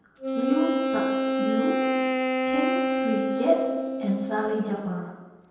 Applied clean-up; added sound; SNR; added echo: none; Wind instrument, woodwind instrument; -2 dB; reverberation time 1.2 s.